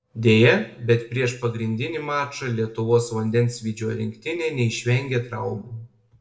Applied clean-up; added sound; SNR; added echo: none; none; none; reverberation time 0.5 s.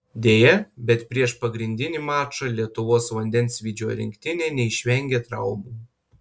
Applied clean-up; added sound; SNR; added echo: none; none; none; none.